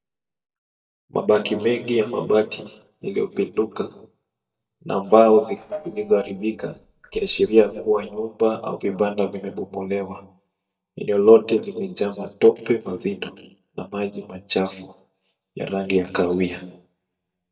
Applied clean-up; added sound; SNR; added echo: neural mask model DeepFilterNet 3.